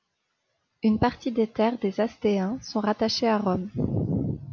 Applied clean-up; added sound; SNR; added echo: none; none; none; none.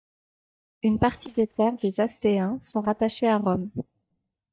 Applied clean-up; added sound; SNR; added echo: neural mask model DeepFilterNet 3.